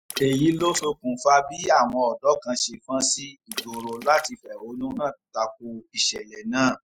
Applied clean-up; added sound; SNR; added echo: classical method spectral subtraction.